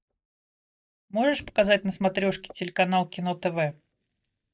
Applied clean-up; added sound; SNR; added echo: neural mask model DeepFilterNet 3.